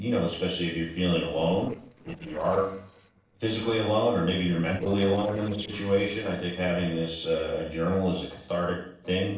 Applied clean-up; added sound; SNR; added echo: neural separator model SepFormer DNS4.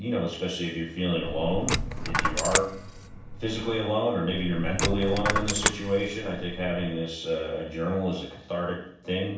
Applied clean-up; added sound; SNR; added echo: none; Coin (dropping); 1 dB; reverberation time 0.7 s.